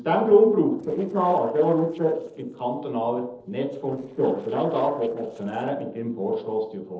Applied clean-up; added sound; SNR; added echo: neural separator model SepFormer DNS4.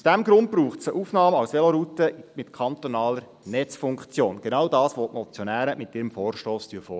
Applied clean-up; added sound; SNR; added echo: none; none; none; none.